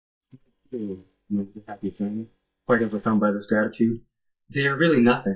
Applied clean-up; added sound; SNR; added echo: neural mask model DeepFilterNet 3.